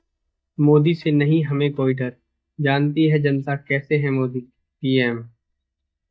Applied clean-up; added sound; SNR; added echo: neural mask model DeepFilterNet 3.